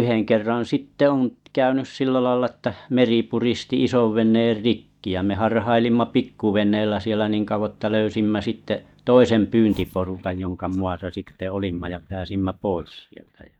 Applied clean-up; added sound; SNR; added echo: neural mask model DeepFilterNet 3.